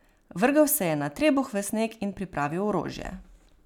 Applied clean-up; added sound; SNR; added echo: none; none; none; none.